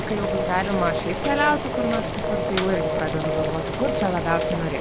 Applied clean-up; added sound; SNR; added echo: none; Telephone + Boiling; 0 dB; none.